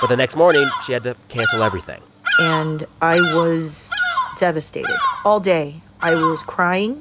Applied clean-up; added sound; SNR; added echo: none; Bird vocalization, bird call, bird song; 4 dB; none.